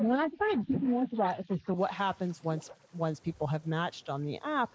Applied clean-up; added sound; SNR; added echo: neural mask model Resemble Enhance denoiser.